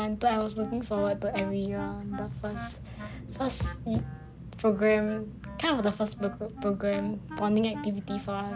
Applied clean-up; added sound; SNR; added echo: none; Wind instrument, woodwind instrument; 14 dB; none.